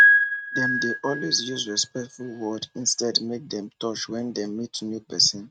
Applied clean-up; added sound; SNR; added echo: neural mask model RNNoise.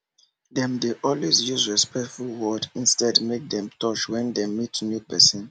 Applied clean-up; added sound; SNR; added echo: none; none; none; none.